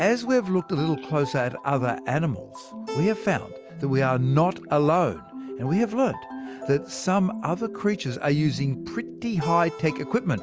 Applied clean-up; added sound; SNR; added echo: none; Keyboard (musical); 19 dB; none.